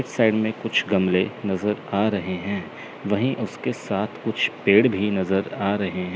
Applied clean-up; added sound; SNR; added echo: none; none; none; none.